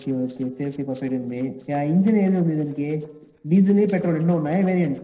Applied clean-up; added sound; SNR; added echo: neural separator model SepFormer DNS4.